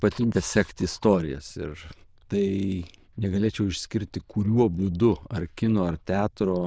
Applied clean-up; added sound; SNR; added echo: neural diffusion model UNIVERSE++.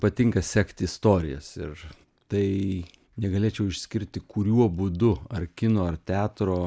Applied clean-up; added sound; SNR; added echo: none; none; none; none.